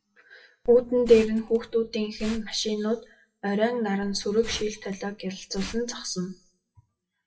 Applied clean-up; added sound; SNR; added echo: classical method WPE with log-MMSE.